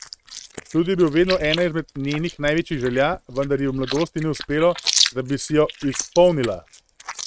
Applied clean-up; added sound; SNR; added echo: neural mask model RNNoise.